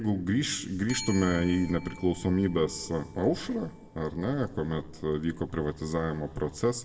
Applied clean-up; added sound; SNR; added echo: none; Bell; 18 dB; reverberation time 1.3 s.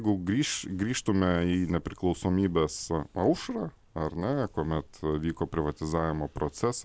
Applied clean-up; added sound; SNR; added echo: none; none; none; none.